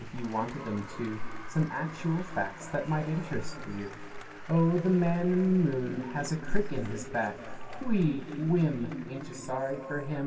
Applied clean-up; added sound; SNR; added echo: none; Applause; 19 dB; reverberation time 2.8 s.